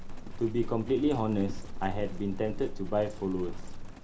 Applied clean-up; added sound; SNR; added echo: none; Livestock, farm animals, working animals; 4 dB; none.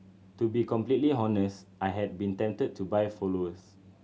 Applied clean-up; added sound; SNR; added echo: none; none; none; none.